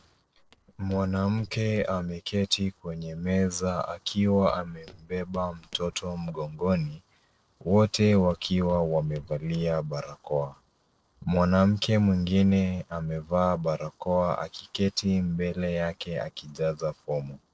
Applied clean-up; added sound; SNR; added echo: neural separator model SepFormer DNS4.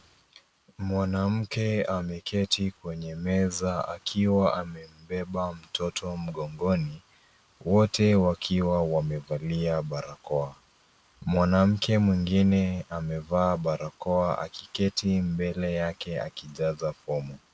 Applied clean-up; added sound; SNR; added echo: none; none; none; none.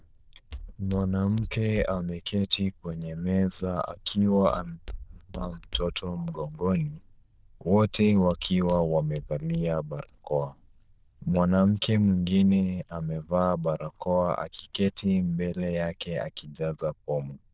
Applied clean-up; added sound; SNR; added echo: neural diffusion model UNIVERSE++.